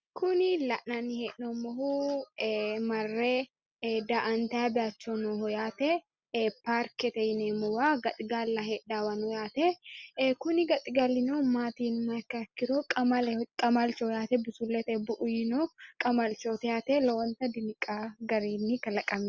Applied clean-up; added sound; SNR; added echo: none; none; none; none.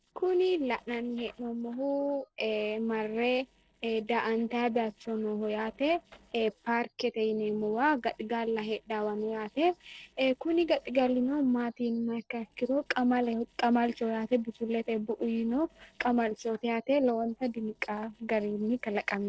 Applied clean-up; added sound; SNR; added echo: neural separator model SepFormer DNS4.